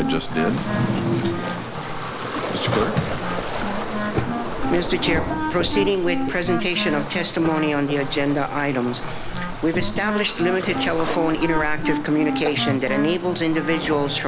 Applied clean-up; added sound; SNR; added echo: none; Wind instrument, woodwind instrument + Waves, surf; 3 dB; none.